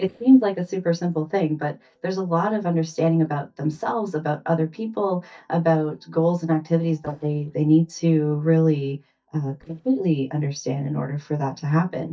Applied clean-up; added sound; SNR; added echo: neural mask model DeepFilterNet 3.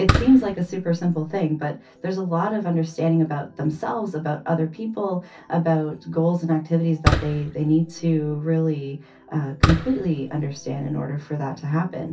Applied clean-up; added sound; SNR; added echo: none; Fireworks; 2 dB; reverberation time 0.3 s.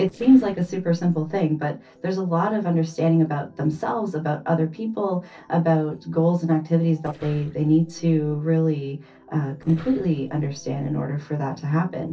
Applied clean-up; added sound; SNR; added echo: neural separator model SepFormer DNS4.